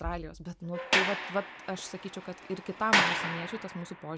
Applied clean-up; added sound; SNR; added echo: none; Sliding door; -3 dB; none.